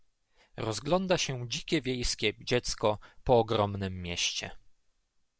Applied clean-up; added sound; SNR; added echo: none; none; none; none.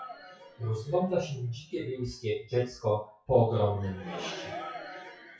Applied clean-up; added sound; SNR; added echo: classical method WPE with log-MMSE.